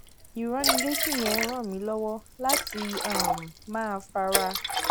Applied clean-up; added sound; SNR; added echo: none; Liquid; -2 dB; none.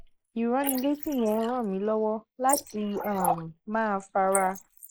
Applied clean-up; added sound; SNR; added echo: neural mask model Resemble Enhance denoiser.